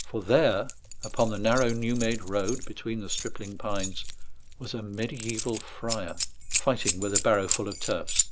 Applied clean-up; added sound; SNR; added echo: none; Keys jangling; 2 dB; none.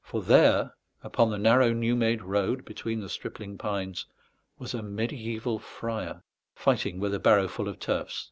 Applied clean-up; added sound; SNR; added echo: none; none; none; none.